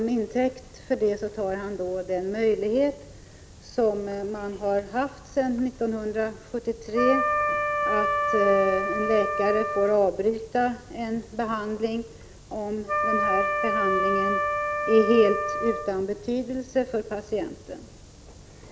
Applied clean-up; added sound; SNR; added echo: none; Wind instrument, woodwind instrument; 0 dB; none.